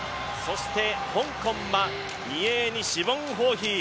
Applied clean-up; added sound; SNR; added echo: none; Breathing; 15 dB; none.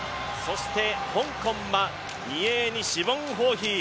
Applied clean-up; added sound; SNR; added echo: none; none; none; none.